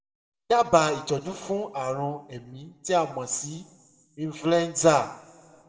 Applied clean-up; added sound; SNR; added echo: none; none; none; reverberation time 1.3 s.